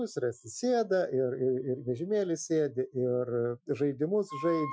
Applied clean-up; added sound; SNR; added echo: classical method Wiener filter.